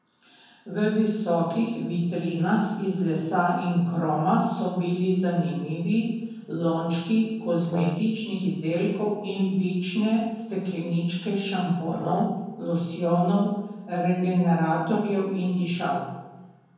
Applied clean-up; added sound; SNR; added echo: none; Brass instrument; 11 dB; reverberation time 1.1 s.